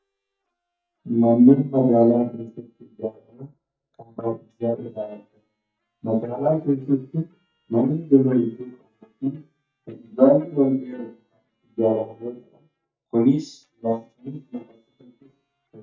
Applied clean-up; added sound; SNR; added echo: neural mask model DeepFilterNet 3.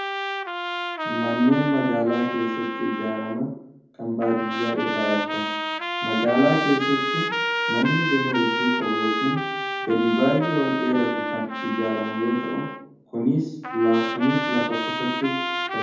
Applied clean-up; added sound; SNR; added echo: none; Trumpet; 3 dB; reverberation time 0.9 s.